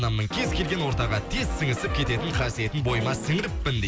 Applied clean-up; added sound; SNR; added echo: none; Brass instrument; 8 dB; none.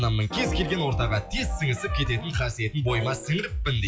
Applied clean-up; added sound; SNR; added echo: classical method log-MMSE.